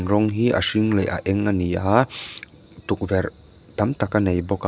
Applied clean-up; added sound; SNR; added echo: none; none; none; none.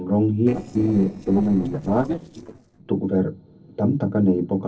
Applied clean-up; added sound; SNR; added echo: neural separator model SepFormer DNS4.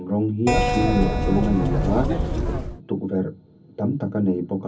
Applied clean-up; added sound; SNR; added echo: none; Keyboard (musical); -2 dB; reverberation time 0.3 s.